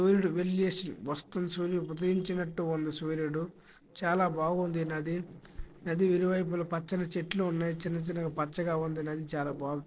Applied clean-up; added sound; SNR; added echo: neural separator model SepFormer DNS4.